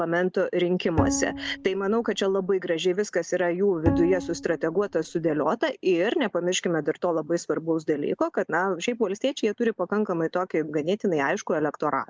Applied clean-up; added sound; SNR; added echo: none; Bowed string instrument; 6 dB; none.